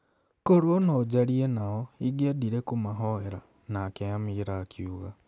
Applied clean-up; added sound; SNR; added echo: none; none; none; none.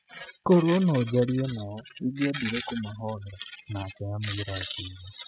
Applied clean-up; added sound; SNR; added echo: classical method spectral subtraction.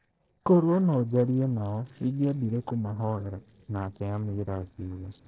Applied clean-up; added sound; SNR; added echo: neural separator model SepFormer DNS4.